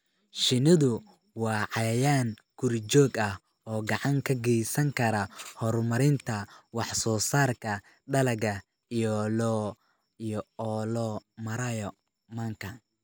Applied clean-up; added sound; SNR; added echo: none; none; none; none.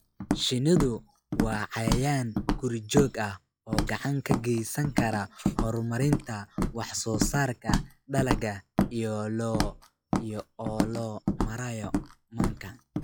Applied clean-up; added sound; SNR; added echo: classical method log-MMSE.